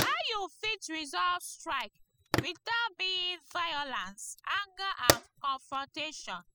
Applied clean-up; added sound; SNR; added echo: classical method spectral subtraction.